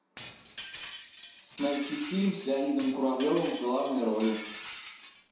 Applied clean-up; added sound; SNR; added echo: none; Glass; 12 dB; reverberation time 0.7 s.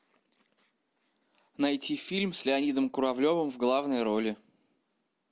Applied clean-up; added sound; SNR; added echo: none; none; none; none.